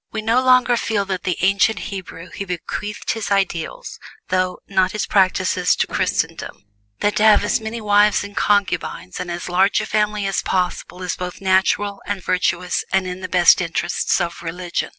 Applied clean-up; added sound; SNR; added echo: neural separator model SepFormer DNS4.